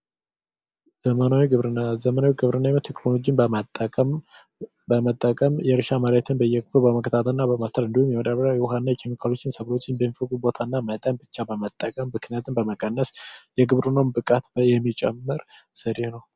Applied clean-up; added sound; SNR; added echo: none; none; none; none.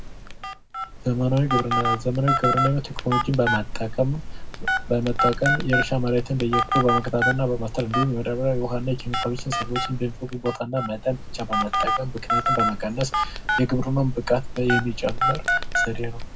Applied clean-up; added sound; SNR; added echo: none; Telephone; 1 dB; reverberation time 0.3 s.